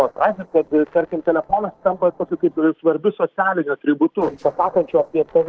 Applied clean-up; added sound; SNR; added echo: neural separator model SepFormer DNS4.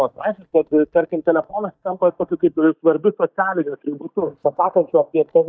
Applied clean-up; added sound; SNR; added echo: neural mask model DeepFilterNet 3.